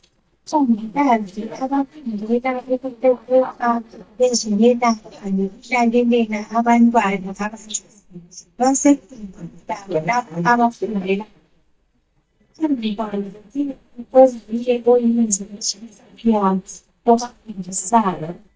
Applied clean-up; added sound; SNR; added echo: neural mask model DeepFilterNet 3.